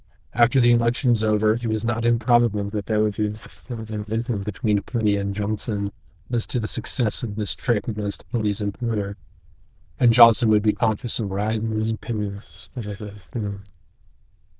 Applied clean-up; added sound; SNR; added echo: neural diffusion model UNIVERSE++.